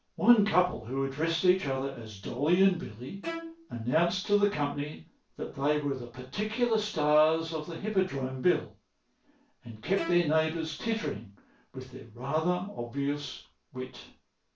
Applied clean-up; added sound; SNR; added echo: none; Bowed string instrument; 12 dB; reverberation time 0.2 s.